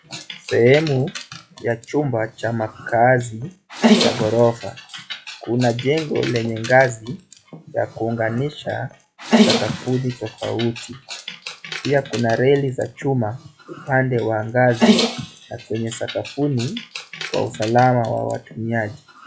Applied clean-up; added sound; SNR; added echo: classical method log-MMSE.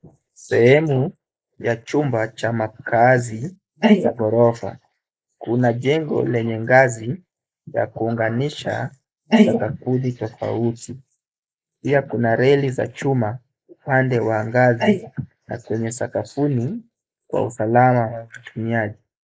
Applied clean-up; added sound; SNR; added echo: neural mask model Resemble Enhance denoiser.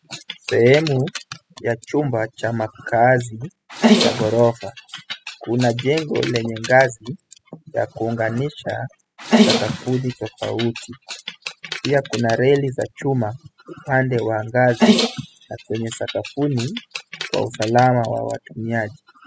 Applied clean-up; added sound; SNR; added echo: classical method spectral subtraction.